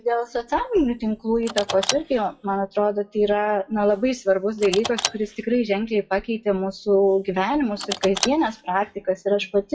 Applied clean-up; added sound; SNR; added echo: classical method WPE with log-MMSE.